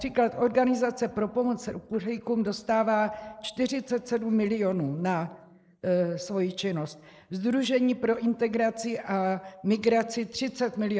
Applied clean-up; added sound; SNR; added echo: neural mask model Resemble Enhance denoiser.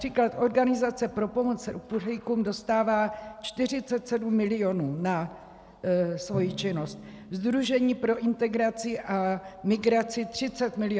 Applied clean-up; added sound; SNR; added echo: none; Drum; 20 dB; none.